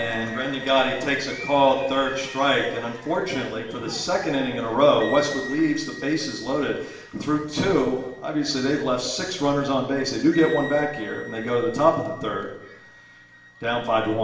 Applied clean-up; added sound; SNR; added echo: none; Wind instrument, woodwind instrument; 17 dB; reverberation time 0.8 s.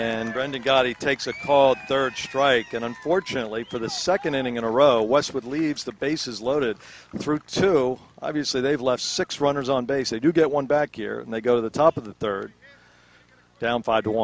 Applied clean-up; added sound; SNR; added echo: none; none; none; none.